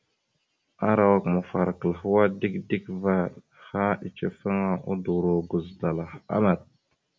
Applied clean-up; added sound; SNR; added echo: none; none; none; none.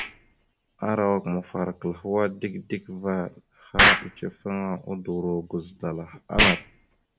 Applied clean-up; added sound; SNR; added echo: none; Explosion; -1 dB; none.